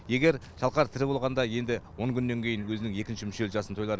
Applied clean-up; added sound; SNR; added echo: none; none; none; none.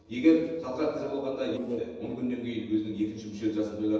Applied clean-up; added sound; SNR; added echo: neural separator model SepFormer DNS4.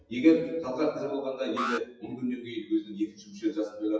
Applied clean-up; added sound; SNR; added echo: classical method WPE with log-MMSE.